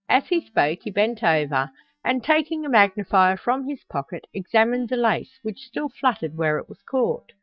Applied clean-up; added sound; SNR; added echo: neural mask model DeepFilterNet 3.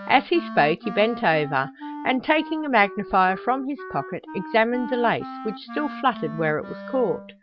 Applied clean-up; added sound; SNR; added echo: none; Wind instrument, woodwind instrument; 13 dB; none.